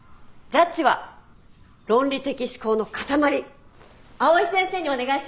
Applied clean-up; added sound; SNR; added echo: none; none; none; none.